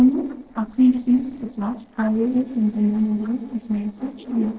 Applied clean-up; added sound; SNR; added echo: neural separator model SepFormer DNS4.